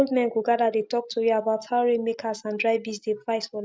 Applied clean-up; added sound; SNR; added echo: none; none; none; none.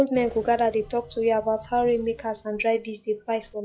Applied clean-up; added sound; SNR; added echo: classical method log-MMSE.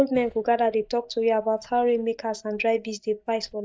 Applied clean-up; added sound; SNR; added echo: neural mask model DeepFilterNet 3.